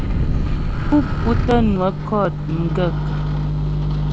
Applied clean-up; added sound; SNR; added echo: none; Microwave oven; -2 dB; none.